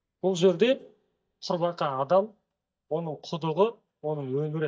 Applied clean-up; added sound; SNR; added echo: neural mask model DeepFilterNet 3.